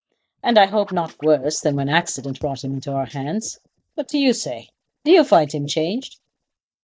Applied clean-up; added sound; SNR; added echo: neural mask model DeepFilterNet 3.